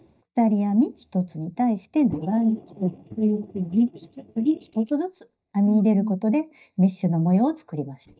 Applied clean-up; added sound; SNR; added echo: neural mask model DeepFilterNet 3.